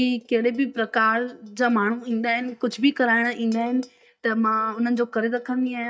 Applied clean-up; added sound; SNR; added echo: neural mask model DeepFilterNet 3.